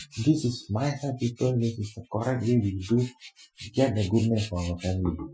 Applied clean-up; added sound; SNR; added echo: classical method Wiener filter.